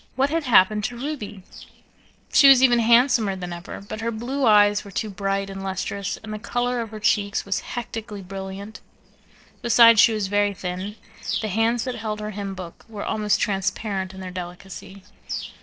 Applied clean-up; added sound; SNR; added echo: neural separator model SepFormer DNS4.